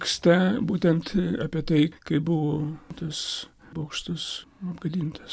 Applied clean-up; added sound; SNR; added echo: none; none; none; none.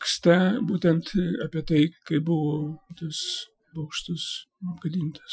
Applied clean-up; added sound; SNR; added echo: classical method Wiener filter.